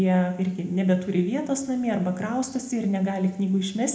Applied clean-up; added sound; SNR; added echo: none; none; none; reverberation time 0.7 s.